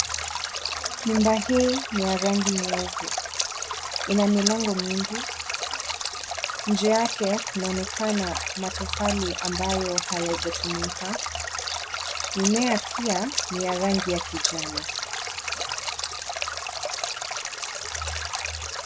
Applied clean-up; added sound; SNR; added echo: none; Stream; 2 dB; none.